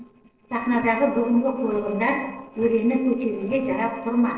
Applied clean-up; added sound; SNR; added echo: neural separator model SepFormer DNS4.